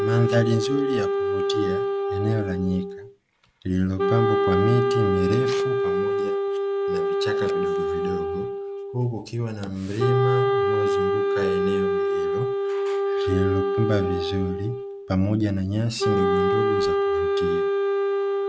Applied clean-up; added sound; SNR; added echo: none; Wind instrument, woodwind instrument; -3 dB; none.